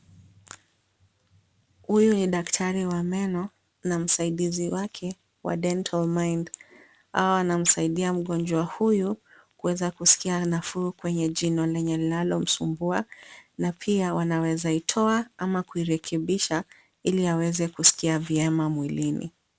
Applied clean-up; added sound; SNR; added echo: none; none; none; none.